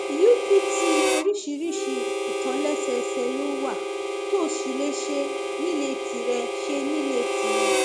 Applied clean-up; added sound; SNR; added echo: none; Harmonica; 0 dB; none.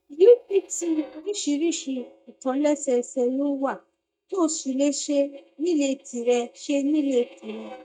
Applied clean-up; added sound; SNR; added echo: neural mask model DeepFilterNet 3.